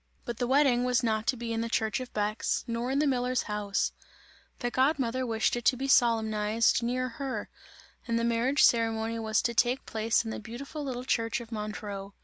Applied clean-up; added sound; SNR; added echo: none; none; none; none.